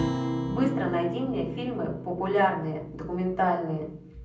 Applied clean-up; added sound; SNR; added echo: none; Acoustic guitar; 6 dB; reverberation time 0.6 s.